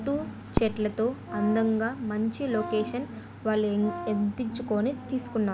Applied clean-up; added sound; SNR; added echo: none; Fireworks + Brass instrument; 11 dB; none.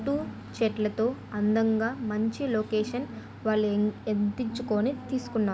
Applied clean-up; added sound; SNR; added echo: none; none; none; none.